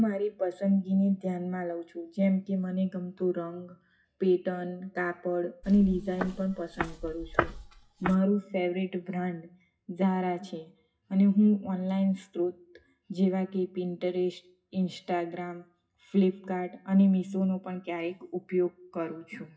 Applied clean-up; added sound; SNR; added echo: classical method WPE with log-MMSE.